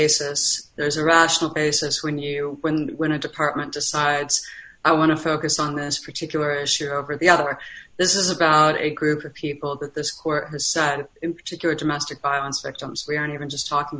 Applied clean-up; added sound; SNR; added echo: none; none; none; none.